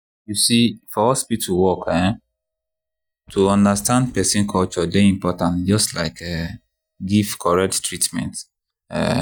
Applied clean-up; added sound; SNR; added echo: neural mask model DeepFilterNet 3.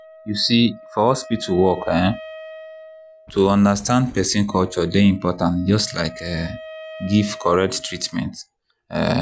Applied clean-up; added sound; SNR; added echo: none; Wind instrument, woodwind instrument + Wind; 19 dB; none.